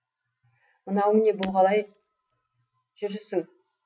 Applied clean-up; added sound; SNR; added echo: none; Shatter; 17 dB; none.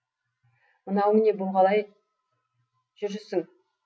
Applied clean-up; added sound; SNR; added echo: none; none; none; none.